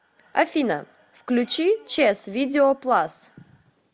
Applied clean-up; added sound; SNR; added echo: none; none; none; none.